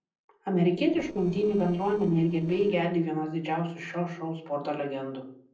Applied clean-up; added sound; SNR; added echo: neural separator model SepFormer DNS4.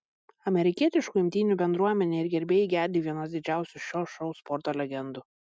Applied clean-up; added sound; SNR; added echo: none; none; none; none.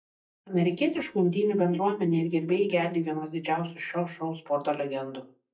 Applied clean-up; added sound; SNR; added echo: neural mask model DeepFilterNet 3.